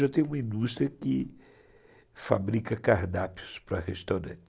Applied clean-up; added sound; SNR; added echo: none; none; none; none.